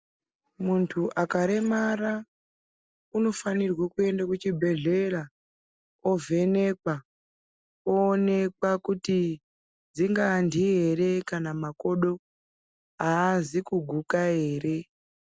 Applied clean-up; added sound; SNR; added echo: none; none; none; none.